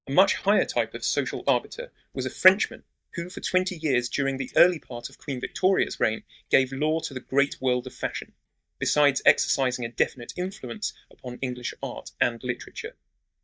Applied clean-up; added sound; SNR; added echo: neural mask model DeepFilterNet 3.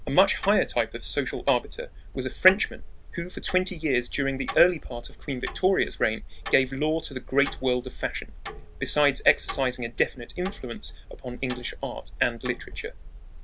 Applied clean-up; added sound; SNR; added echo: none; Tick-tock; 11 dB; none.